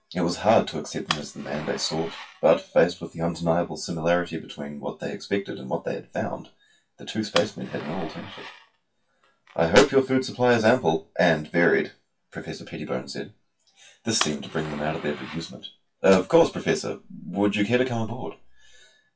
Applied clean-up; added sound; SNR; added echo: classical method WPE with log-MMSE.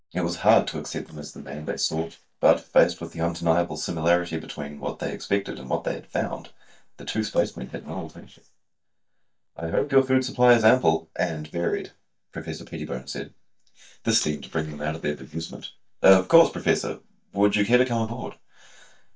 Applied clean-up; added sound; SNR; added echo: neural mask model DeepFilterNet 3.